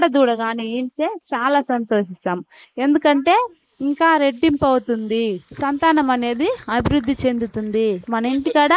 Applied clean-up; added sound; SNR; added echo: neural mask model Resemble Enhance denoiser.